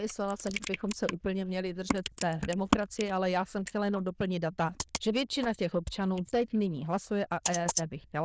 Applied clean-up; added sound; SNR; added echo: neural diffusion model UNIVERSE++.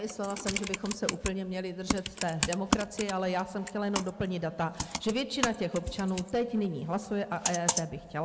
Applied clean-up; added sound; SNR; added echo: none; Computer keyboard; 4 dB; none.